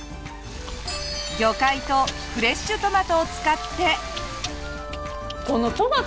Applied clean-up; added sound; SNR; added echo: none; Chewing, mastication; 13 dB; none.